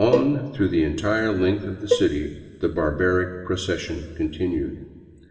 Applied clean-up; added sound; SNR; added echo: none; Cowbell; 5 dB; reverberation time 1.7 s.